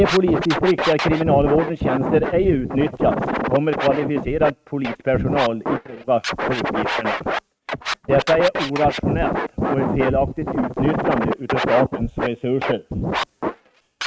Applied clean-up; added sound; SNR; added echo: neural mask model RNNoise.